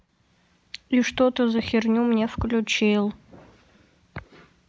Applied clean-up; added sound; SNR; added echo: none; Tap; 17 dB; none.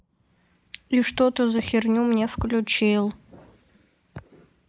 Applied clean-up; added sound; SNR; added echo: neural mask model Resemble Enhance denoiser.